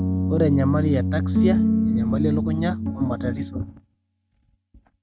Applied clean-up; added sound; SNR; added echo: neural mask model RNNoise.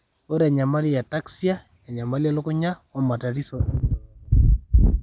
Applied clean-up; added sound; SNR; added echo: none; none; none; none.